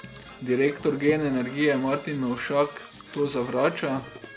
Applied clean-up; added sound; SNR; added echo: none; Brass instrument / Percussion; 17 dB; none.